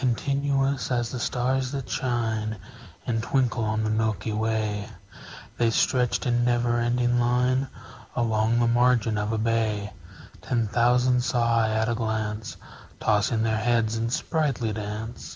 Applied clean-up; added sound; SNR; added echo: none; none; none; none.